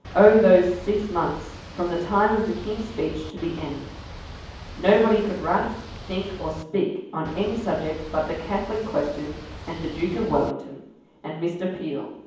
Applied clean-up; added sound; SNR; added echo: none; Boat, Water vehicle; 14 dB; reverberation time 1.2 s.